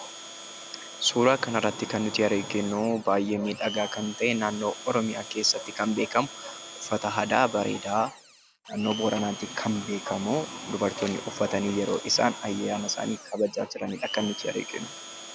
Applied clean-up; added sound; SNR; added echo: none; Domestic sounds, home sounds; 14 dB; none.